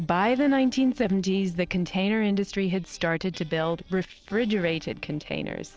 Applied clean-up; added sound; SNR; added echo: neural separator model SepFormer DNS4.